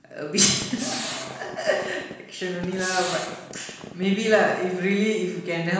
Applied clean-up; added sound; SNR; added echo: none; Gunshot, gunfire; 11 dB; reverberation time 1.1 s.